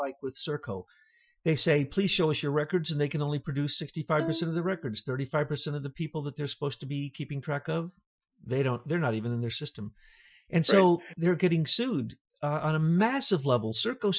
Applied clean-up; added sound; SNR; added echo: classical method Wiener filter.